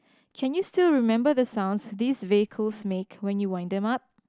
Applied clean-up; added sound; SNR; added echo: none; none; none; none.